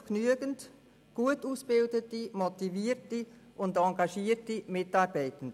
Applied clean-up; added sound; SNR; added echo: none; none; none; none.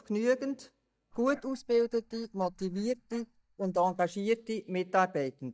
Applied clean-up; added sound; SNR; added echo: neural mask model DeepFilterNet 3.